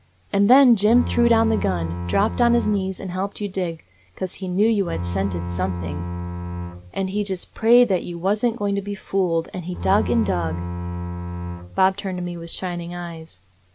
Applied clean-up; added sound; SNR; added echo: none; Bowed string instrument; 6 dB; none.